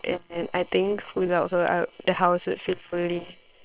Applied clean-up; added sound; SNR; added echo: neural separator model SepFormer WHAM!.